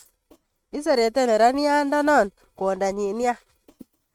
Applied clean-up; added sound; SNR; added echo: neural mask model RNNoise.